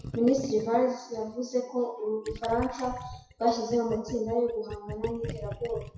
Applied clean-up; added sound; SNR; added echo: classical method WPE with log-MMSE.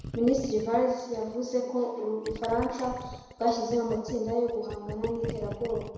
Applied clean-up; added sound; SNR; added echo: none; Gurgling; 12 dB; reverberation time 1.0 s.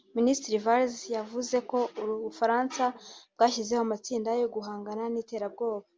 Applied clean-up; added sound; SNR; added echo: none; none; none; none.